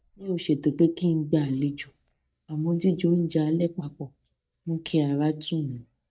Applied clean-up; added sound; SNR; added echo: neural mask model DeepFilterNet 3.